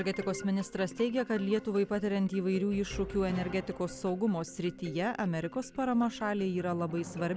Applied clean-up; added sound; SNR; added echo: none; none; none; none.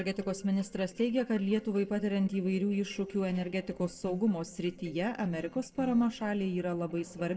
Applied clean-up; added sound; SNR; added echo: neural separator model SepFormer DNS4.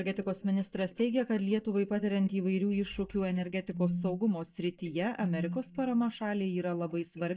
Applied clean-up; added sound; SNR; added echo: neural mask model DeepFilterNet 3.